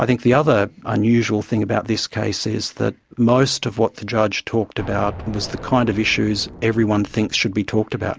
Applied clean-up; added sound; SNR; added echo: none; Explosion; 15 dB; none.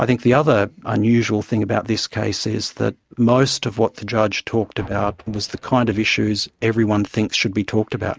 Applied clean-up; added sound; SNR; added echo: neural mask model RNNoise.